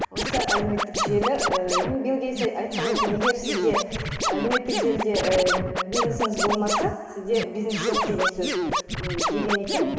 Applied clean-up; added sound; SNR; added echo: none; Scratching (performance technique); 0 dB; reverberation time 2.3 s.